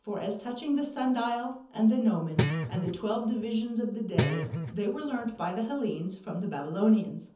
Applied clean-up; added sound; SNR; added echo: none; Guitar; 2 dB; reverberation time 0.7 s.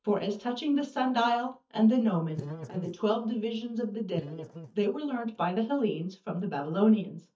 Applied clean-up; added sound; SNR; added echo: neural mask model DeepFilterNet 3.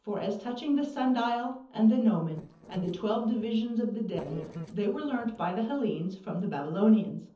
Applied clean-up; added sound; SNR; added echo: neural separator model SepFormer DNS4.